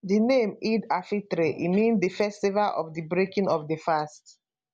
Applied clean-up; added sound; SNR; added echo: none; none; none; none.